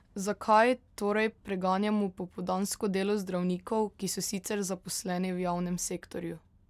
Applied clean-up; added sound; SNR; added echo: none; none; none; none.